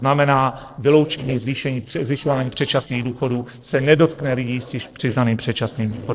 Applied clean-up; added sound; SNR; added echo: neural separator model SepFormer DNS4.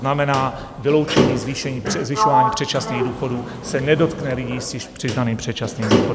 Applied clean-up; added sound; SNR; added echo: none; Sliding door; 1 dB; none.